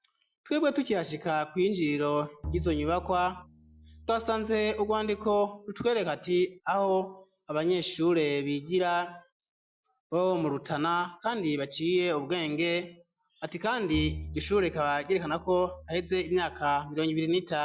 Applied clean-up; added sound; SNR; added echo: none; Bowed string instrument; 12 dB; none.